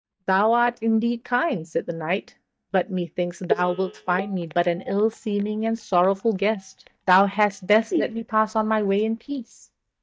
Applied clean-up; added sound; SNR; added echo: neural mask model DeepFilterNet 3.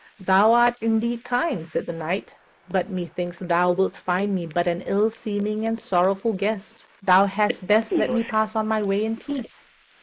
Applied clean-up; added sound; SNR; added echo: neural mask model Resemble Enhance denoiser.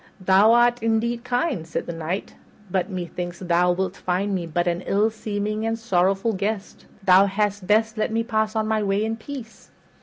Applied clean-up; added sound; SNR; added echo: none; none; none; none.